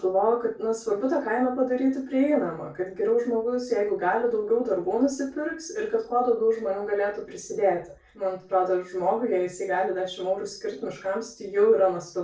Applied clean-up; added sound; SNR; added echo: none; none; none; reverberation time 0.3 s.